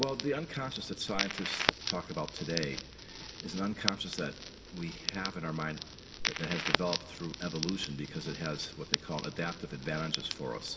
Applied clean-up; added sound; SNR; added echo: none; Crackle; 2 dB; reverberation time 2.1 s.